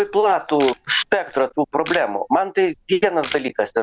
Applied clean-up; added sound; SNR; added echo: none; Camera; 18 dB; none.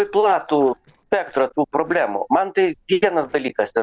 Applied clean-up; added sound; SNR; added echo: neural separator model SepFormer DNS4.